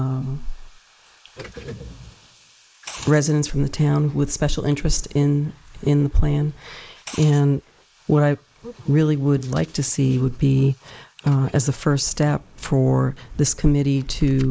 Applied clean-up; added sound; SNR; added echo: neural mask model Resemble Enhance denoiser.